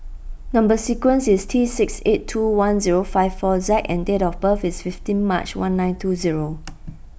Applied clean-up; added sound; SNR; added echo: none; none; none; none.